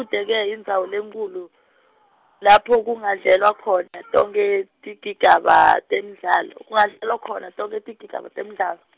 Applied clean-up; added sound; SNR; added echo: none; none; none; none.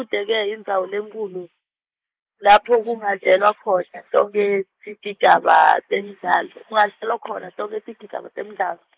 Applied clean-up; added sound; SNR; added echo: neural mask model Resemble Enhance denoiser.